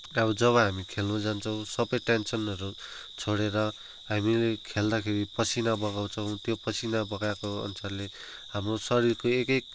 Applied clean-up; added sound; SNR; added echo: none; none; none; none.